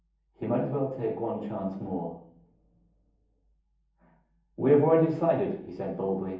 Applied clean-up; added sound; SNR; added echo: none; none; none; reverberation time 0.7 s.